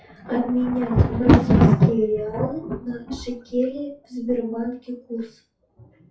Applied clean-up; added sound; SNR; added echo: classical method WPE with log-MMSE.